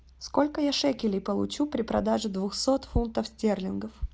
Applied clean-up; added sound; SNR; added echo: none; none; none; none.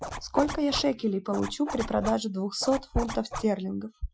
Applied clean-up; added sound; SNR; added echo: classical method Wiener filter.